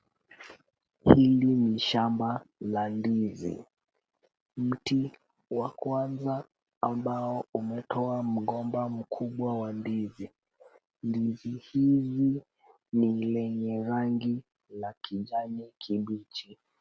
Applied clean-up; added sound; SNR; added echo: none; none; none; none.